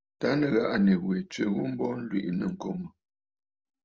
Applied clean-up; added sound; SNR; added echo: none; none; none; none.